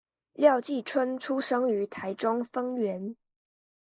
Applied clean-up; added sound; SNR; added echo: neural mask model Resemble Enhance denoiser.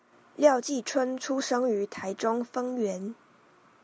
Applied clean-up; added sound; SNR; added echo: none; none; none; none.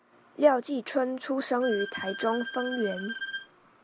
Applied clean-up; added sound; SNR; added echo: none; Bowed string instrument; 9 dB; none.